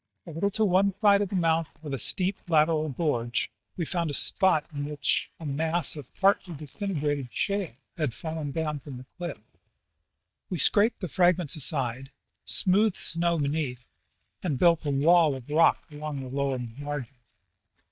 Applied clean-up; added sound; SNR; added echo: neural mask model DeepFilterNet 3.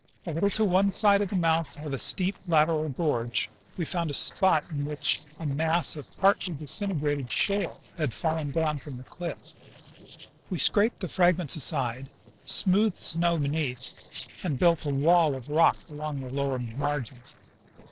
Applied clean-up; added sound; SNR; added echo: neural separator model SepFormer DNS4.